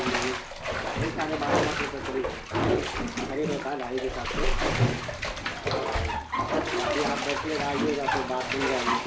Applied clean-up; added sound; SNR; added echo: none; Bathtub (filling or washing); -5 dB; reverberation time 0.5 s.